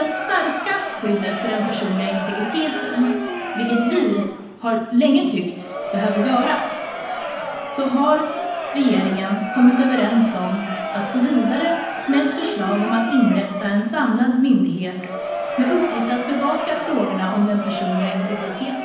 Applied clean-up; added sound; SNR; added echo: none; Crowd; 8 dB; reverberation time 0.9 s.